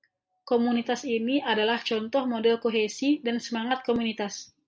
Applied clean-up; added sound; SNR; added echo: none; none; none; none.